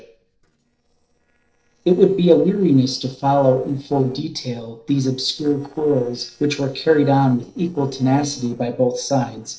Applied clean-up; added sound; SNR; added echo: neural separator model SepFormer DNS4.